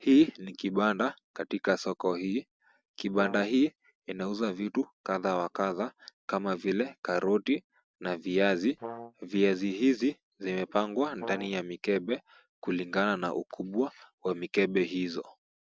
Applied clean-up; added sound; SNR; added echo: none; Brass instrument; 13 dB; none.